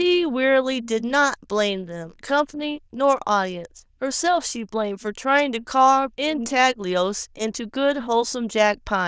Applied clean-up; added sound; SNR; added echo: neural diffusion model UNIVERSE++.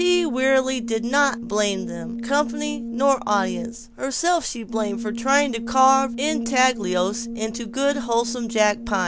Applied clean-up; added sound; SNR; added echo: none; Brass instrument; 8 dB; none.